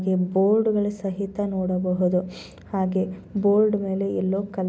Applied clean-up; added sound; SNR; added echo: none; none; none; none.